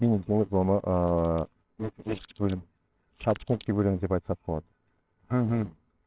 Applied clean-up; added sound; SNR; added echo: neural separator model SepFormer WHAMR!.